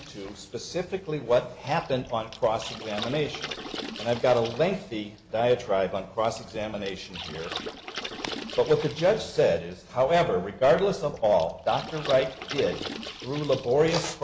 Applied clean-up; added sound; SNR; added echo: none; Water / Splash, splatter; 14 dB; none.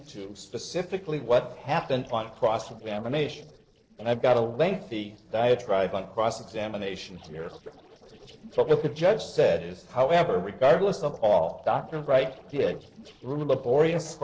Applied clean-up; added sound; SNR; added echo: neural separator model SepFormer DNS4.